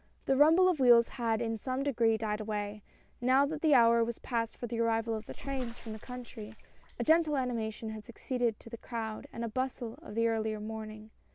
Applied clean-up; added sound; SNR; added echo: none; Bathtub (filling or washing) / Water / Splash, splatter; 9 dB; none.